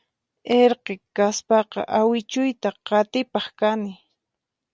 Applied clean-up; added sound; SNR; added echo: none; none; none; none.